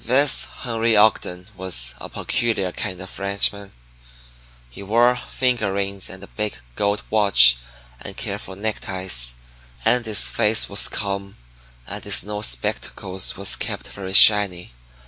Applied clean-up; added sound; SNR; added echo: none; none; none; none.